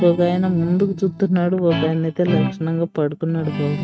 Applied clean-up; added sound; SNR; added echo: neural mask model RNNoise.